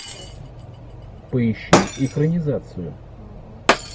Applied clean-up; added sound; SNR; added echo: none; Shatter; 0 dB; none.